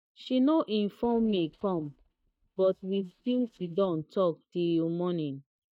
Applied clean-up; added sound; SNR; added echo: neural mask model DeepFilterNet 3.